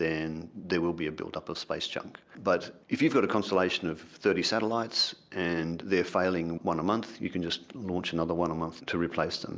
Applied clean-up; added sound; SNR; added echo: none; none; none; none.